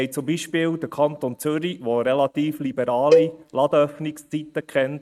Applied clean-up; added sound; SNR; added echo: neural mask model RNNoise.